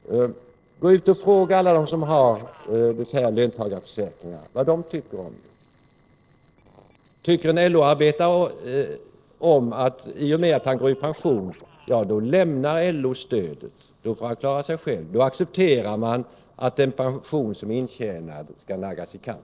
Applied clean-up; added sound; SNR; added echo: neural separator model SepFormer DNS4.